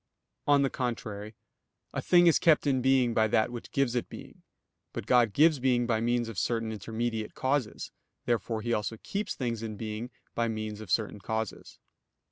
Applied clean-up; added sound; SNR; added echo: none; none; none; none.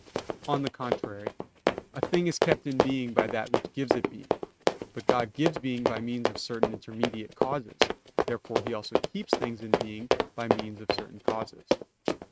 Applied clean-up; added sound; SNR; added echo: neural mask model RNNoise.